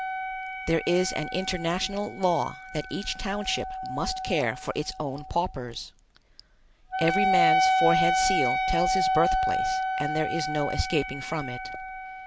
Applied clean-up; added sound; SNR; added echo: none; Wind instrument, woodwind instrument; 0 dB; none.